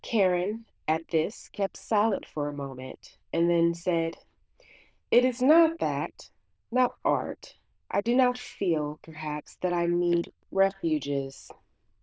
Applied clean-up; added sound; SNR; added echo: neural diffusion model UNIVERSE++.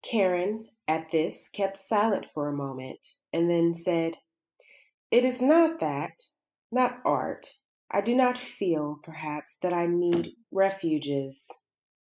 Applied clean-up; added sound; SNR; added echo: classical method spectral subtraction.